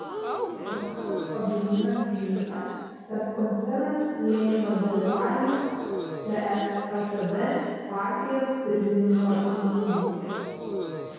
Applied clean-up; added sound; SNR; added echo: none; Crowd / Gasp; 8 dB; reverberation time 2.0 s.